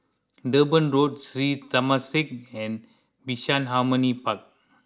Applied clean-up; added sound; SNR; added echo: none; none; none; none.